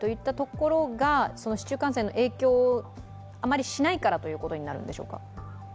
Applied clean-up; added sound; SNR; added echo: none; none; none; none.